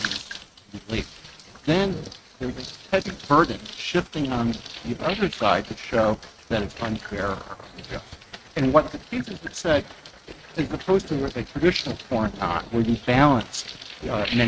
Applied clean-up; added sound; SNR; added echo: neural mask model RNNoise.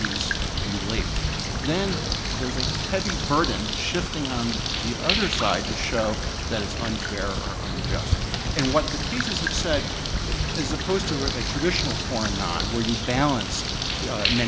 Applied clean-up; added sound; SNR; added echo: none; Bird; -1 dB; none.